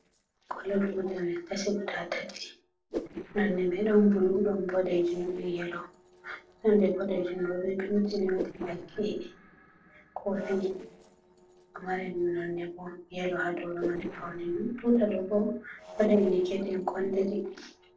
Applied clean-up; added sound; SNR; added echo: neural separator model SepFormer DNS4.